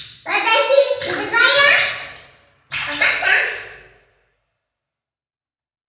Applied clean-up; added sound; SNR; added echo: none; none; none; reverberation time 1.2 s.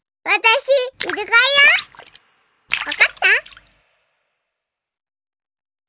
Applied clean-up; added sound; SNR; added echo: none; none; none; none.